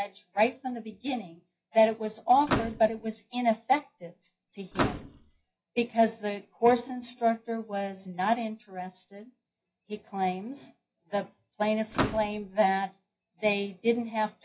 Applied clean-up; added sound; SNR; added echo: classical method WPE with log-MMSE.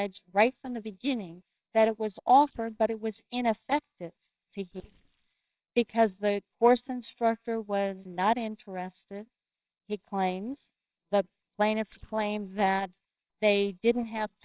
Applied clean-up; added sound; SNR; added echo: neural separator model SepFormer WHAMR!.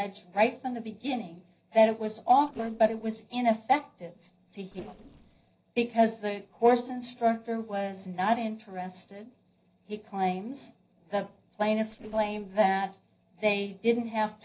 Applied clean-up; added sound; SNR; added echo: neural separator model SepFormer DNS4.